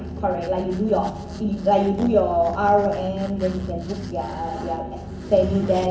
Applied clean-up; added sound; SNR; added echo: none; Zipper (clothing); 20 dB; reverberation time 0.3 s.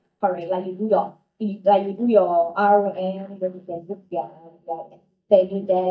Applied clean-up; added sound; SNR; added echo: neural mask model DeepFilterNet 3.